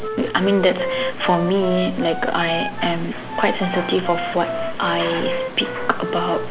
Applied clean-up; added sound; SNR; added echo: none; Wind instrument, woodwind instrument; 7 dB; none.